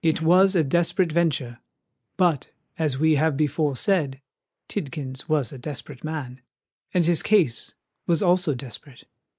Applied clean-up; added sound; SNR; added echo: neural mask model Resemble Enhance denoiser.